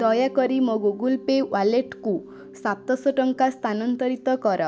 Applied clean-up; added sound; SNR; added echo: none; Mallet percussion; 19 dB; none.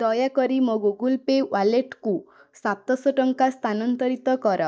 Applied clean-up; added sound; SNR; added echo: neural mask model DeepFilterNet 3.